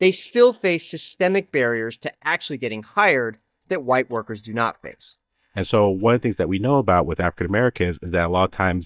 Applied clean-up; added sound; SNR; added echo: neural mask model DeepFilterNet 3.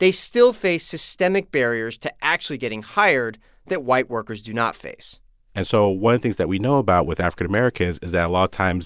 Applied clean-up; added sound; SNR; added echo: none; none; none; none.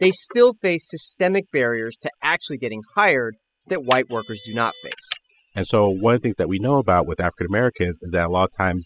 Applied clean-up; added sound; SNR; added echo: classical method spectral subtraction.